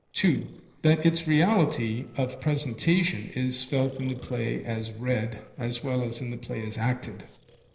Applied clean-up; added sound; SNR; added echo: neural separator model SepFormer DNS4.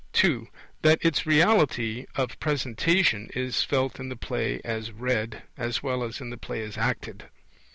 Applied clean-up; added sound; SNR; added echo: none; none; none; none.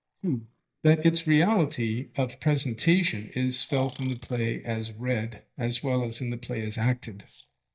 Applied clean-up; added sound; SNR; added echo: neural mask model DeepFilterNet 3.